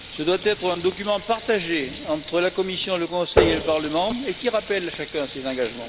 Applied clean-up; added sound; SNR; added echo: none; Water tap, faucet; 6 dB; none.